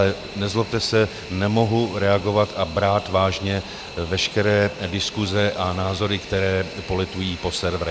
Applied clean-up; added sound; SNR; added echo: none; Fixed-wing aircraft, airplane; 15 dB; none.